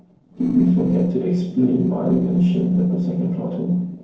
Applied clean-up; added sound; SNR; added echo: neural separator model SepFormer DNS4.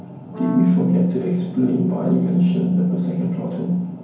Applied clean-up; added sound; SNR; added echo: none; Brass instrument; 17 dB; reverberation time 0.9 s.